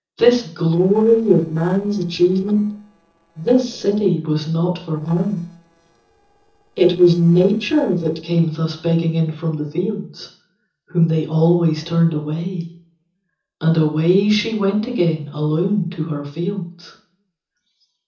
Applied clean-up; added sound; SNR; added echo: neural separator model SepFormer DNS4.